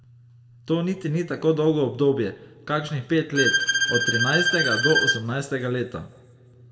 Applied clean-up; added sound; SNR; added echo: none; Bowed string instrument; -2 dB; reverberation time 1.4 s.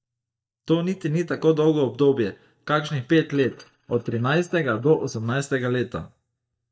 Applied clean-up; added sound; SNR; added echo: neural mask model DeepFilterNet 3.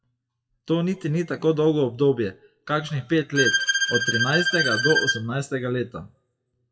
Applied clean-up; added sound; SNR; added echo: classical method WPE with log-MMSE.